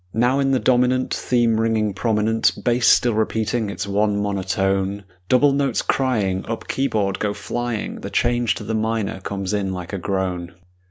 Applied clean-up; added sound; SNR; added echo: none; none; none; none.